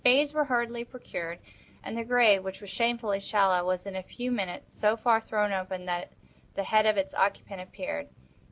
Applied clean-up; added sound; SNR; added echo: none; none; none; none.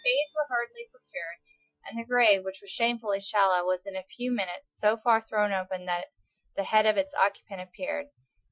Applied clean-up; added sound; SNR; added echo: classical method Wiener filter.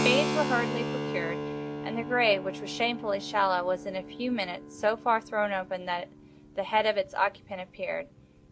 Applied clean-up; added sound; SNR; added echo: none; Keyboard (musical); 6 dB; none.